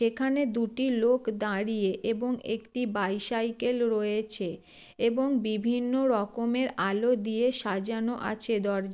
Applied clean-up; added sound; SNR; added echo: none; none; none; none.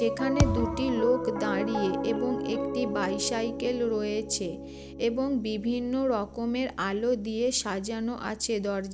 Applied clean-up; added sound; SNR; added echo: none; Piano + Thump, thud; 4 dB; none.